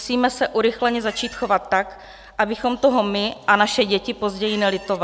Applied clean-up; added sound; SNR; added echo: none; Squeak; 19 dB; none.